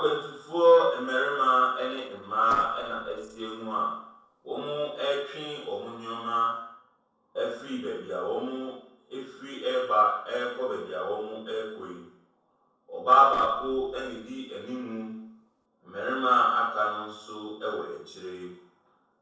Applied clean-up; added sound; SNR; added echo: neural separator model SepFormer DNS4.